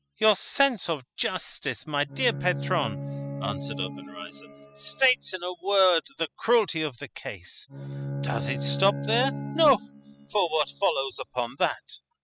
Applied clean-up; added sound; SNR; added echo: classical method spectral subtraction.